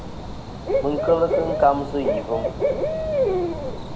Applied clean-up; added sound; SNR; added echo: none; Cricket / Bird; -1 dB; reverberation time 2.0 s.